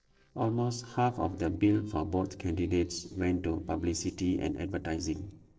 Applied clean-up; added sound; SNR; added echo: neural separator model SepFormer DNS4.